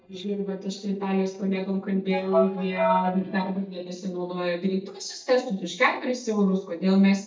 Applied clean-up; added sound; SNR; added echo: neural mask model DeepFilterNet 3.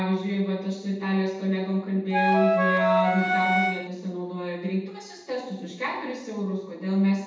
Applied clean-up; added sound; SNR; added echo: none; Wind instrument, woodwind instrument; -4 dB; reverberation time 0.8 s.